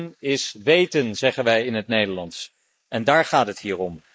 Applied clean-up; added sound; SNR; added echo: neural mask model Resemble Enhance denoiser.